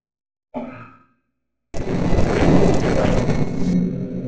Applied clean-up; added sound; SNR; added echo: neural separator model SepFormer DNS4.